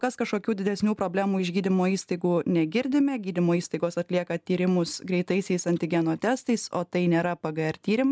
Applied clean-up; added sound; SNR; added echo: none; none; none; none.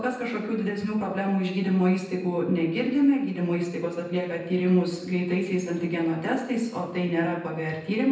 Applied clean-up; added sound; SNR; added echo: none; none; none; reverberation time 0.9 s.